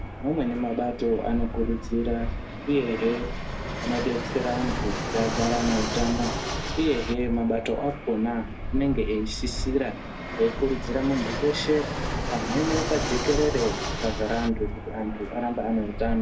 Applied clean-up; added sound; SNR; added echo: none; Fixed-wing aircraft, airplane; 3 dB; reverberation time 0.3 s.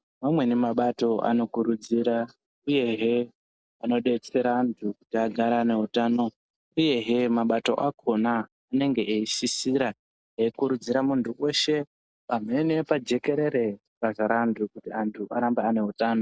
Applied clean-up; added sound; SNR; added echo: none; none; none; none.